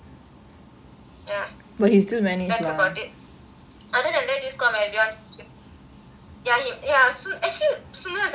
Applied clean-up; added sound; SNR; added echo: none; none; none; none.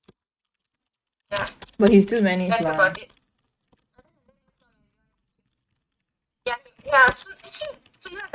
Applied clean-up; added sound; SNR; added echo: neural mask model RNNoise.